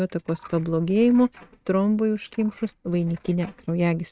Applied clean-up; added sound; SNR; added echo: neural mask model RNNoise.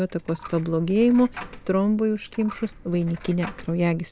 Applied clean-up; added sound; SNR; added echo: none; Coin (dropping); 18 dB; none.